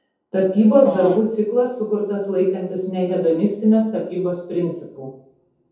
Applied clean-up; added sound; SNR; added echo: none; Fart; 13 dB; reverberation time 0.7 s.